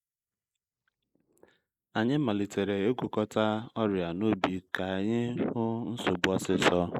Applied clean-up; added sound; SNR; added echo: neural mask model Resemble Enhance denoiser.